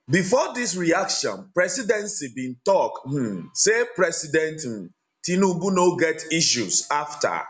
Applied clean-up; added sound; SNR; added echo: none; none; none; none.